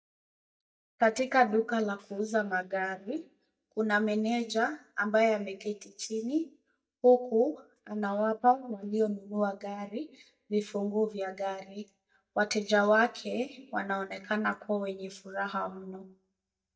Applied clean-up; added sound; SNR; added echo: neural mask model DeepFilterNet 3.